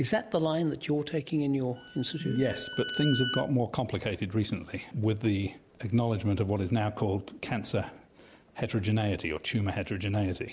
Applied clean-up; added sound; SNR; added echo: none; Bowed string instrument; 10 dB; none.